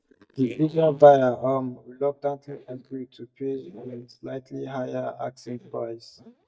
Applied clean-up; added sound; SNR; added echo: neural mask model DeepFilterNet 3.